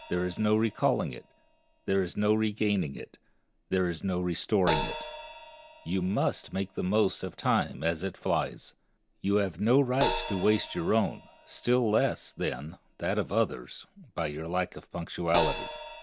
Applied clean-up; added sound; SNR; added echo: none; Crash cymbal; 11 dB; none.